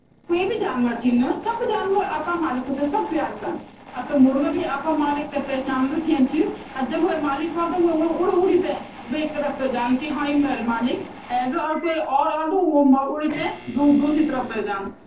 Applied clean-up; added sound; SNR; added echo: neural separator model SepFormer DNS4.